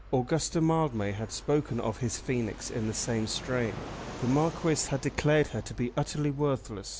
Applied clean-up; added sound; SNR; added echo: none; Fixed-wing aircraft, airplane; 16 dB; none.